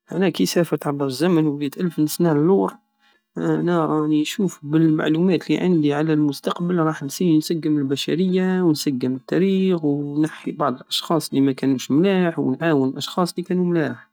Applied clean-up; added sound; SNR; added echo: neural mask model DeepFilterNet 3.